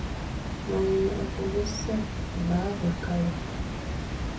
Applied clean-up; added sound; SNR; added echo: none; Water; 2 dB; reverberation time 0.3 s.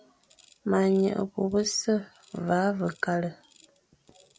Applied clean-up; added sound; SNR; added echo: none; none; none; none.